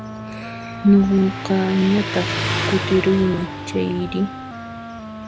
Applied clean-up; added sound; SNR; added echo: none; Motorcycle + Wind instrument, woodwind instrument; 7 dB; none.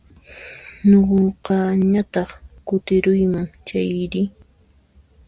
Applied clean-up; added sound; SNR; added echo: none; none; none; none.